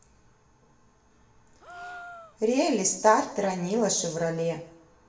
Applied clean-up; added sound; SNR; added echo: none; Gasp; 19 dB; reverberation time 0.7 s.